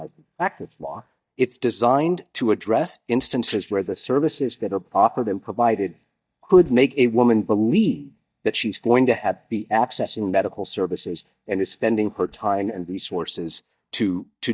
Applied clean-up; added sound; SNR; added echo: neural mask model DeepFilterNet 3.